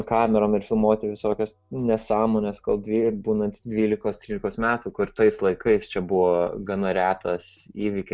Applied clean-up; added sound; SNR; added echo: none; none; none; none.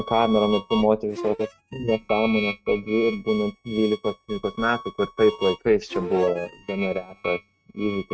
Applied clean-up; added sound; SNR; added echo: neural mask model RNNoise.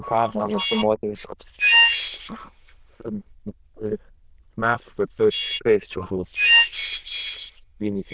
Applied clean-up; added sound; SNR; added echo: neural diffusion model UNIVERSE++.